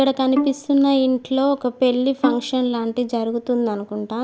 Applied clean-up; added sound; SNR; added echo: none; Bowed string instrument; 8 dB; none.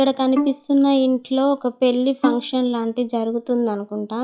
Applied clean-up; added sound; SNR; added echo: classical method log-MMSE.